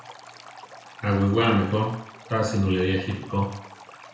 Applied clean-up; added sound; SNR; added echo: none; Stream; 19 dB; reverberation time 0.5 s.